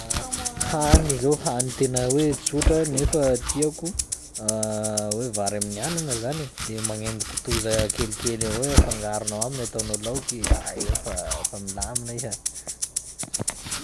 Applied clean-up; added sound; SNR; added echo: none; Rattle (instrument) + Domestic sounds, home sounds; 0 dB; none.